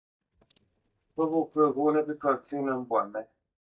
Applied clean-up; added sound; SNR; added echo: neural mask model DeepFilterNet 3.